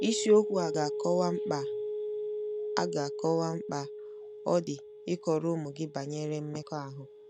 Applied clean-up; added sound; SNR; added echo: none; Telephone; 6 dB; none.